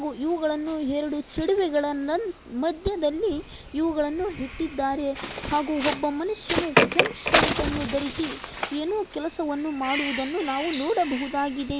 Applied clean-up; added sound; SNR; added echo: none; Bird; 4 dB; none.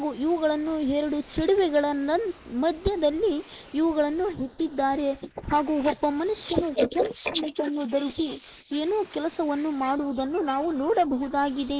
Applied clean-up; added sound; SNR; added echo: neural mask model Resemble Enhance denoiser.